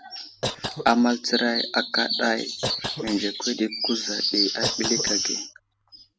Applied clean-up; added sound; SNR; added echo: none; Cough; 11 dB; none.